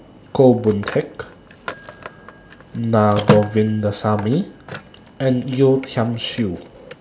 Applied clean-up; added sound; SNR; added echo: none; Telephone; 10 dB; none.